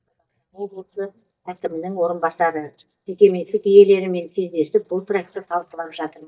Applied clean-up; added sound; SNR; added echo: neural mask model DeepFilterNet 3.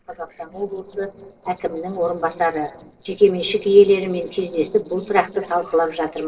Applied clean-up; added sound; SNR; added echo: neural separator model SepFormer DNS4.